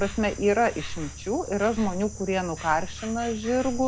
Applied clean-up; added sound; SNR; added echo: none; Insect; 10 dB; none.